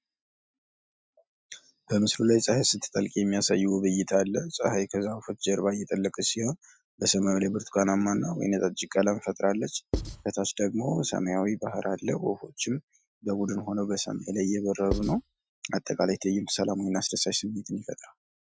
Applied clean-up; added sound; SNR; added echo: classical method Wiener filter.